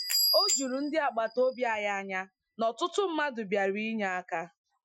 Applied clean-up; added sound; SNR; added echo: classical method Wiener filter.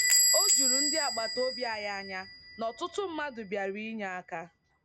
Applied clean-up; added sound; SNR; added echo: none; Door / Bell; -5 dB; none.